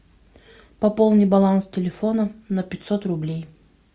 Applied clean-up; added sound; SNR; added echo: none; none; none; none.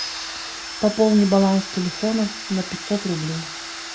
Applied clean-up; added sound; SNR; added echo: none; Domestic sounds, home sounds; 10 dB; none.